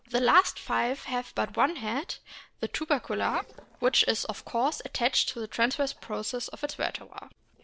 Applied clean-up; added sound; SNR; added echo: neural separator model SepFormer DNS4.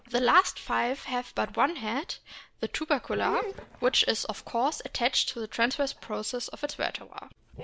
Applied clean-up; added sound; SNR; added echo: none; Dog; 16 dB; none.